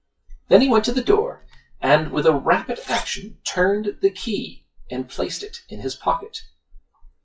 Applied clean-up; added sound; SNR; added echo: classical method WPE with log-MMSE.